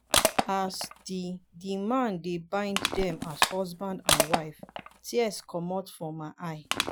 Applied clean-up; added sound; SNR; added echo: none; Crushing; -1 dB; none.